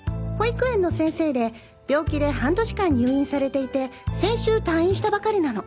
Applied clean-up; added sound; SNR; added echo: none; none; none; none.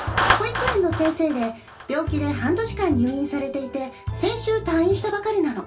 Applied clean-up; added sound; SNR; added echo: none; Clapping; 7 dB; reverberation time 0.2 s.